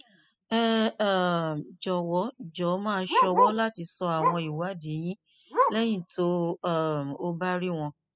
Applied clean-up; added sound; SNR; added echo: classical method spectral subtraction.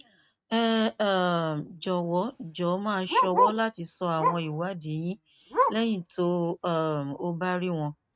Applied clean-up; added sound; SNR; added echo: neural mask model RNNoise.